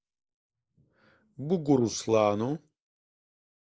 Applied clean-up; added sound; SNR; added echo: neural mask model Resemble Enhance denoiser.